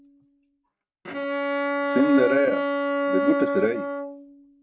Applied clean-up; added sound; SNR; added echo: neural mask model RNNoise.